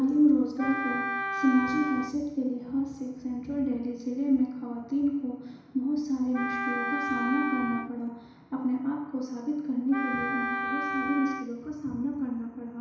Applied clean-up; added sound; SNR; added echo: none; Wind instrument, woodwind instrument; 4 dB; reverberation time 1.0 s.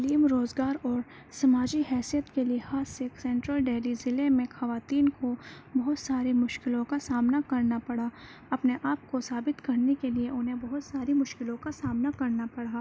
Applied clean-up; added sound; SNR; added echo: none; none; none; none.